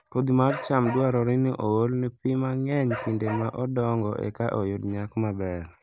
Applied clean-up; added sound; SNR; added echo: none; Bark; 12 dB; none.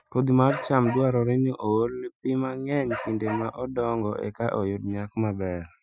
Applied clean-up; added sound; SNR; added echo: classical method Wiener filter.